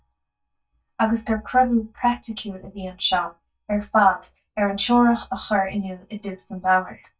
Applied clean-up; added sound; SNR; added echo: neural mask model DeepFilterNet 3.